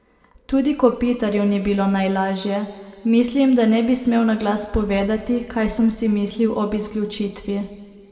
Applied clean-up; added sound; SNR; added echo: none; none; none; reverberation time 1.7 s.